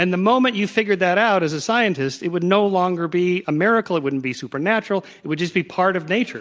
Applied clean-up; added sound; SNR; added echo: none; none; none; none.